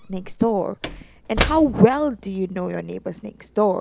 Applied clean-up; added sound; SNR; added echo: none; Slam / Wood; 9 dB; none.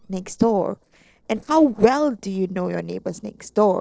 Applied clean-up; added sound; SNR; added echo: neural separator model SepFormer DNS4.